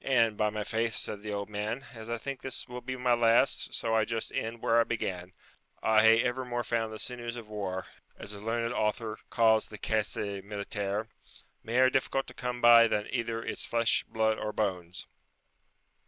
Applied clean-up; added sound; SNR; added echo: none; none; none; none.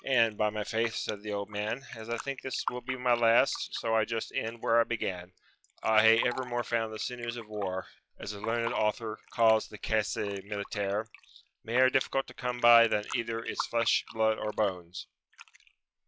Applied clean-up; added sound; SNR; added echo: classical method log-MMSE.